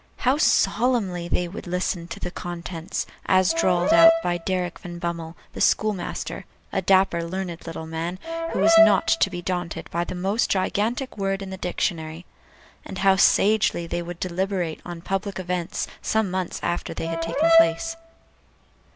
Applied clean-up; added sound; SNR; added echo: none; Brass instrument; -2 dB; none.